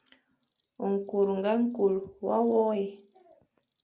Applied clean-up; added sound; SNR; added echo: none; none; none; none.